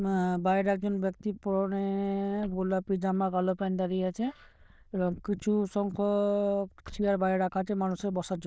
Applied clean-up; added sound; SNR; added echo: neural diffusion model UNIVERSE++.